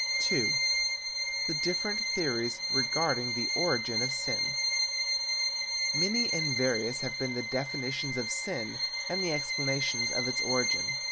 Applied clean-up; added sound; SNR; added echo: none; Bowed string instrument; -4 dB; none.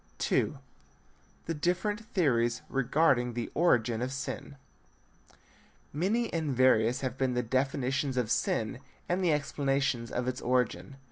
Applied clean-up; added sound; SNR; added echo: none; none; none; none.